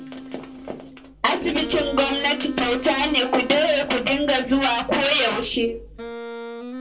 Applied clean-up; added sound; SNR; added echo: none; Wind instrument, woodwind instrument; 13 dB; reverberation time 0.2 s.